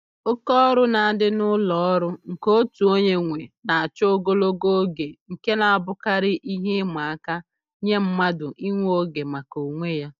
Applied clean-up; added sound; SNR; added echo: neural mask model DeepFilterNet 3.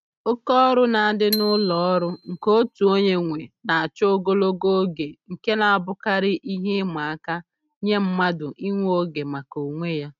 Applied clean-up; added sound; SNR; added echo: neural mask model RNNoise.